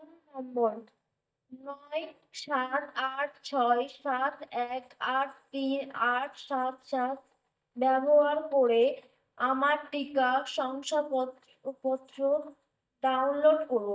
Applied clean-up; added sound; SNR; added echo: neural mask model DeepFilterNet 3.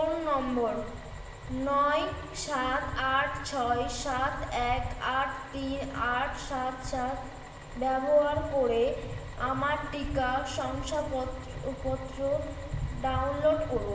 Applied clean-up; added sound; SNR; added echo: none; Bus; 18 dB; reverberation time 1.2 s.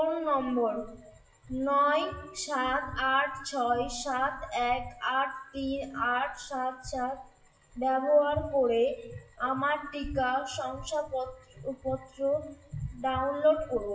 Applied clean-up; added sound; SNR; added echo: classical method WPE with log-MMSE.